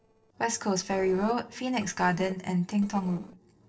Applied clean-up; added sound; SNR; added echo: neural separator model SepFormer DNS4.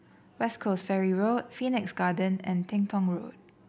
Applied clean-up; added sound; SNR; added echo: none; none; none; none.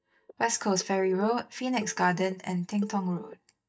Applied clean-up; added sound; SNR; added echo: neural mask model DeepFilterNet 3.